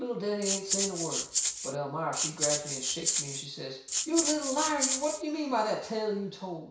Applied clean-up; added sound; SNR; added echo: none; Rattle (instrument); -2 dB; reverberation time 0.6 s.